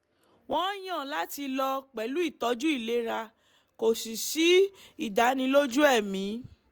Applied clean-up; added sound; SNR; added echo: none; none; none; none.